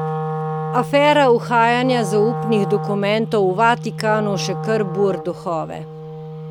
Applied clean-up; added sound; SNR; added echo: none; Wind instrument, woodwind instrument; 7 dB; none.